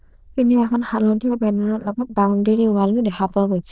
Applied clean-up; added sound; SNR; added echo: neural diffusion model UNIVERSE++.